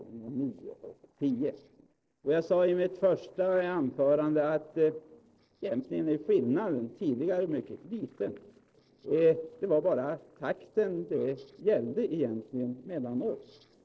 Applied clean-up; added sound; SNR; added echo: neural separator model SepFormer DNS4.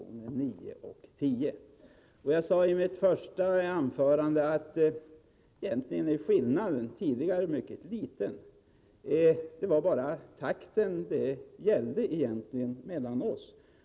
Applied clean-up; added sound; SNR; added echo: none; none; none; none.